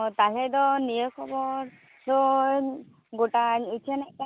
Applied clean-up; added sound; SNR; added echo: none; none; none; none.